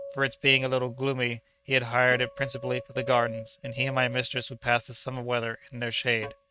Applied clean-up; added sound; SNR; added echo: neural mask model RNNoise.